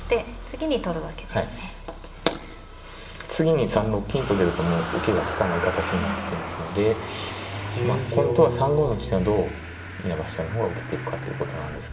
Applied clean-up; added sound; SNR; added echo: none; Engine starting / Motor vehicle (road); 8 dB; reverberation time 1.0 s.